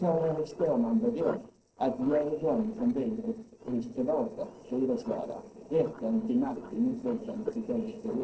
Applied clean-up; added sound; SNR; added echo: neural separator model SepFormer DNS4.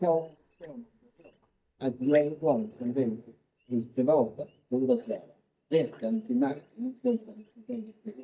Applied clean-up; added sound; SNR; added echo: neural mask model DeepFilterNet 3.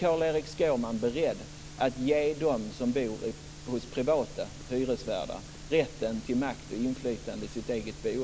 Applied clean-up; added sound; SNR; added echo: none; none; none; none.